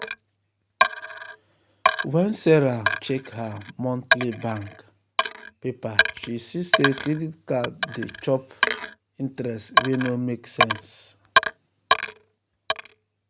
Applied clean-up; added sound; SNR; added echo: none; Coin (dropping); -1 dB; none.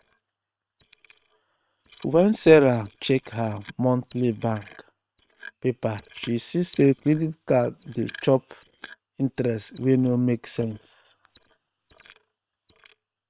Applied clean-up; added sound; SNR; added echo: neural separator model SepFormer WHAM!.